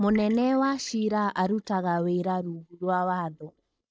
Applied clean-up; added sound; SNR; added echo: neural mask model DeepFilterNet 3.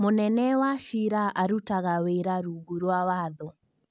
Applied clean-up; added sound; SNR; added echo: none; none; none; none.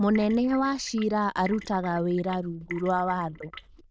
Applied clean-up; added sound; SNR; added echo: neural diffusion model UNIVERSE++.